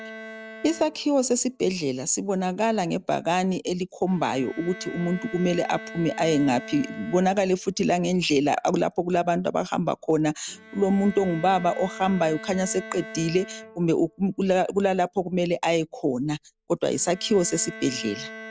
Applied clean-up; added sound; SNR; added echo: none; Bowed string instrument; 18 dB; none.